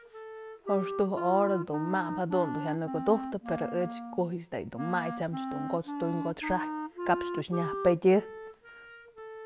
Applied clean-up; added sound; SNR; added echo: none; Wind instrument, woodwind instrument; 7 dB; none.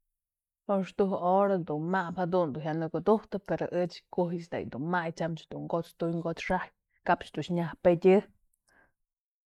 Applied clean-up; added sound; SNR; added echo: neural mask model Resemble Enhance denoiser.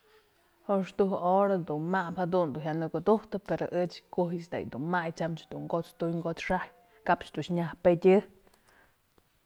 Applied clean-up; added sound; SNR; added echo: none; none; none; none.